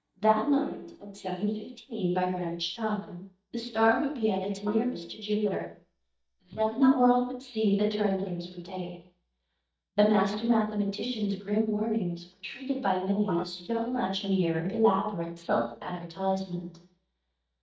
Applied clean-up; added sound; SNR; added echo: neural mask model DeepFilterNet 3.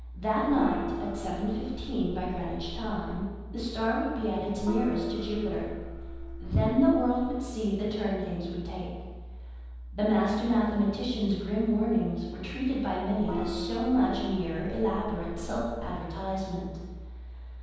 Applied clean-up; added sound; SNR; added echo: none; Gong; 9 dB; reverberation time 1.2 s.